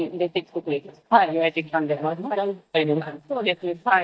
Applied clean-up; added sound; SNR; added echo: neural mask model DeepFilterNet 3.